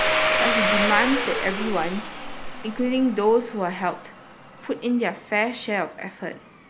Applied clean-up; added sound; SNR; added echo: none; Domestic sounds, home sounds; 2 dB; none.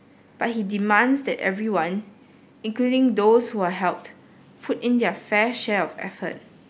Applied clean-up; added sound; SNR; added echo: none; none; none; none.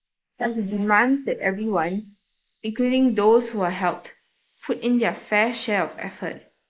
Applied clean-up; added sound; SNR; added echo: neural mask model Resemble Enhance denoiser.